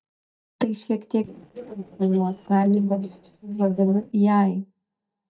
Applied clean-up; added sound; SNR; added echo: neural mask model DeepFilterNet 3.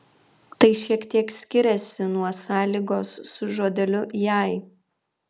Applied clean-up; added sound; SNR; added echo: none; none; none; none.